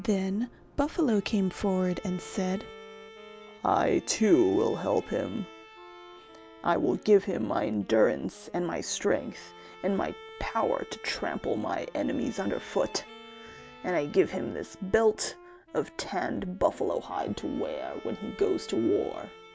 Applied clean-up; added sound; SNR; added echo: none; Wind instrument, woodwind instrument + Bowed string instrument; 19 dB; none.